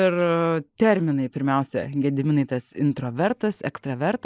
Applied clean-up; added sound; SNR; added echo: neural mask model Resemble Enhance denoiser.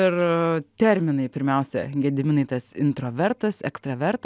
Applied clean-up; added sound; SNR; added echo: none; none; none; none.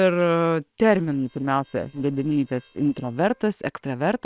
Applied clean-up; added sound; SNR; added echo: neural separator model SepFormer WHAM!.